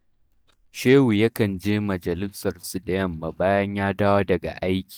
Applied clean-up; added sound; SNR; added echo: neural mask model DeepFilterNet 3.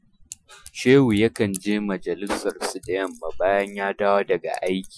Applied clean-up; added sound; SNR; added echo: classical method Wiener filter.